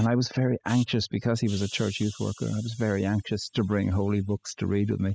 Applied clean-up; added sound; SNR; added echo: classical method spectral subtraction.